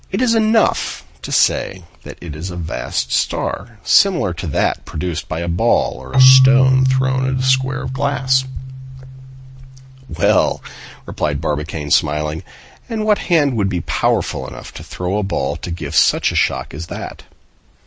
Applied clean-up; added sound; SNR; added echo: none; Keyboard (musical); 3 dB; none.